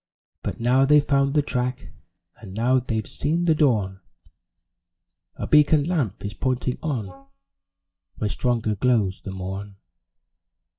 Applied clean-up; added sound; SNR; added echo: neural mask model DeepFilterNet 3.